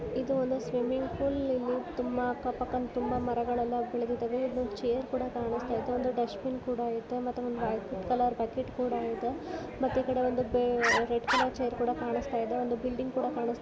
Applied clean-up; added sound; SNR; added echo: none; Bark; 0 dB; none.